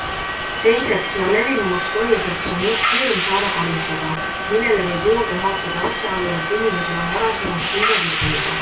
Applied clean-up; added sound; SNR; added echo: none; Subway, metro, underground; 1 dB; reverberation time 0.2 s.